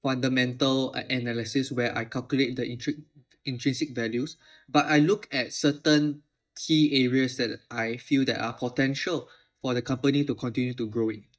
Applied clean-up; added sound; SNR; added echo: neural mask model DeepFilterNet 3.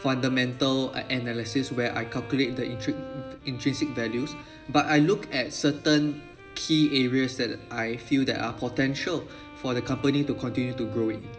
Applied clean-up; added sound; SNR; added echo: none; Bowed string instrument; 17 dB; reverberation time 1.3 s.